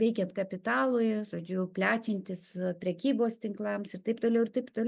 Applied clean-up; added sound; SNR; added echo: none; none; none; none.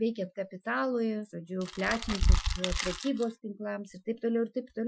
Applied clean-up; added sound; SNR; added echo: classical method Wiener filter.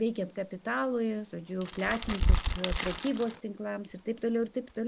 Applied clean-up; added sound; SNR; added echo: none; Wind / Bird + Crackle; 1 dB; none.